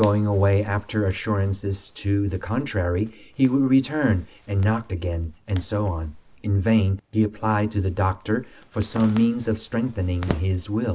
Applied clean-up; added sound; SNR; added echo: none; Zipper (clothing); 20 dB; none.